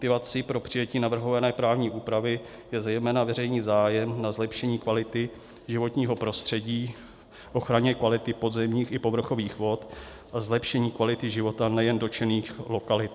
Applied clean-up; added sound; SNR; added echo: none; none; none; none.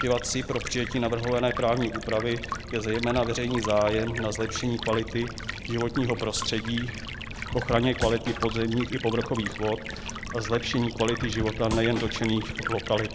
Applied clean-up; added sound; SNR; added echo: none; Drum / Drum kit + Stream; 7 dB; none.